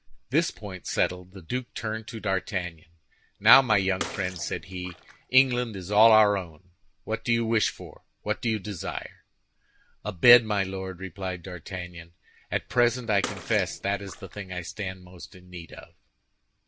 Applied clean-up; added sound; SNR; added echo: none; Bathtub (filling or washing) / Water / Splash, splatter; 13 dB; none.